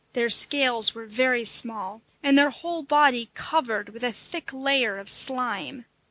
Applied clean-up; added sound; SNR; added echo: none; none; none; none.